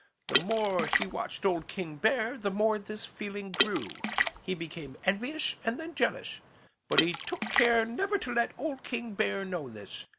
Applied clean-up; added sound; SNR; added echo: none; Water / Splash, splatter; 3 dB; none.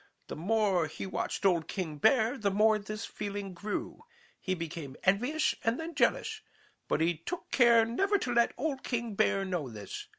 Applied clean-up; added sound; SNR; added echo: none; none; none; none.